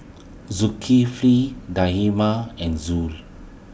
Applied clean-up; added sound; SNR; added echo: none; none; none; none.